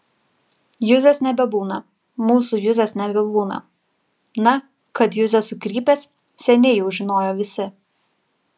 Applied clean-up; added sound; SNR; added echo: none; none; none; none.